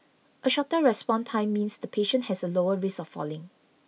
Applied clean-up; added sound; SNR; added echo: none; none; none; none.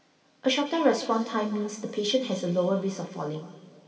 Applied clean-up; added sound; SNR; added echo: none; none; none; reverberation time 2.2 s.